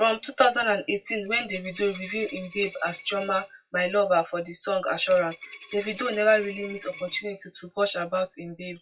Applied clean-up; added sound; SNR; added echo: classical method WPE with log-MMSE.